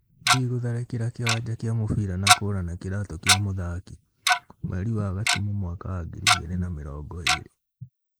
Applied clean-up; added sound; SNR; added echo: neural mask model Resemble Enhance denoiser.